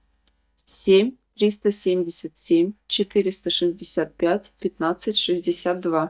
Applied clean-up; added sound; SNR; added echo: neural mask model DeepFilterNet 3.